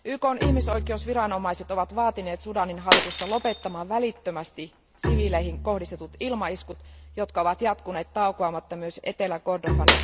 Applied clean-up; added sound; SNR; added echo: none; Bowed string instrument + Shatter; 1 dB; none.